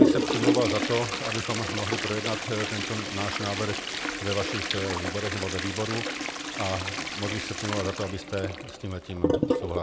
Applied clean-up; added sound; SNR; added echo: none; Toilet flush; -2 dB; none.